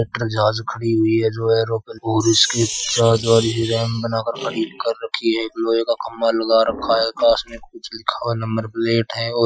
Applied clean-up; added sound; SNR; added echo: classical method Wiener filter.